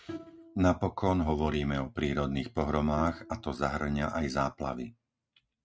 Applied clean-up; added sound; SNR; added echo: neural mask model RNNoise.